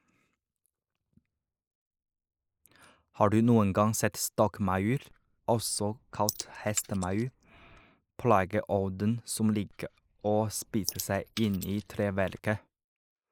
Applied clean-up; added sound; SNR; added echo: neural mask model Resemble Enhance denoiser.